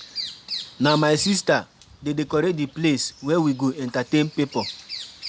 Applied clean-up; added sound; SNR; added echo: none; Bird vocalization, bird call, bird song; 14 dB; none.